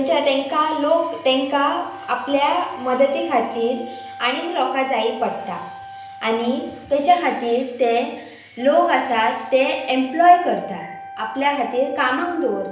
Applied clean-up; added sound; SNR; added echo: none; Wind instrument, woodwind instrument; 17 dB; reverberation time 0.8 s.